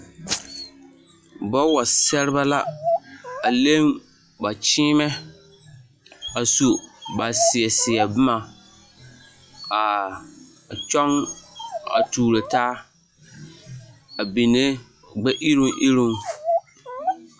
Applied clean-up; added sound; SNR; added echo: classical method log-MMSE.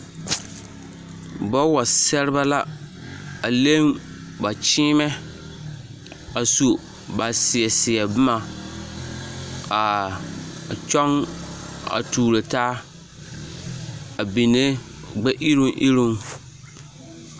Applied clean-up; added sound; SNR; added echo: none; none; none; none.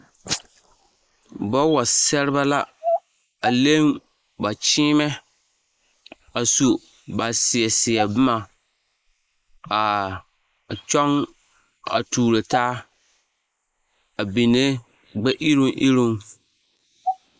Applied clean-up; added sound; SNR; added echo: neural mask model Resemble Enhance denoiser.